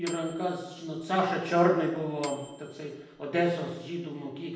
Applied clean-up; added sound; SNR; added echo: none; Microwave oven / Bell; 17 dB; reverberation time 0.9 s.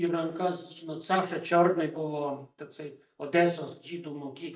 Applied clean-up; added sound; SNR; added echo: neural mask model DeepFilterNet 3.